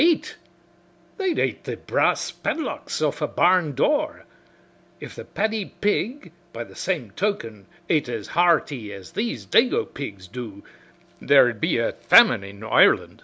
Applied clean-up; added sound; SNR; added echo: none; none; none; none.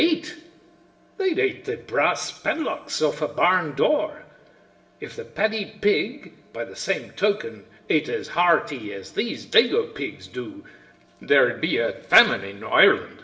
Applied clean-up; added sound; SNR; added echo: none; none; none; reverberation time 0.8 s.